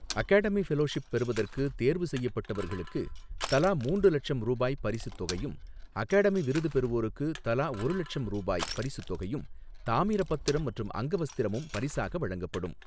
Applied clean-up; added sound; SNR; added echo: none; Crushing; 12 dB; none.